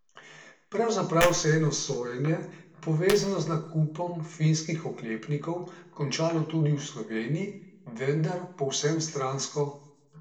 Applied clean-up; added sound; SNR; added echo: none; none; none; reverberation time 0.6 s.